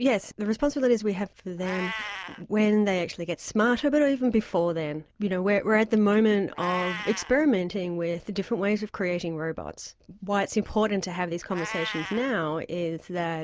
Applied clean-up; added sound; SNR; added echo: none; Meow; 16 dB; none.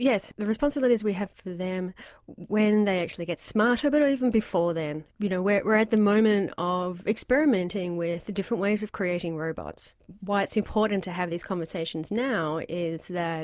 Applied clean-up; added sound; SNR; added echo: none; none; none; none.